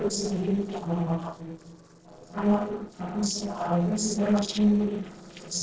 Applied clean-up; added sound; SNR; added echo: neural separator model SepFormer DNS4.